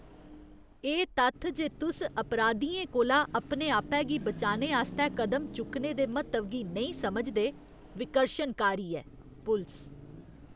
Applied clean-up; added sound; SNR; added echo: none; Car passing by / Traffic noise, roadway noise / Engine; 15 dB; none.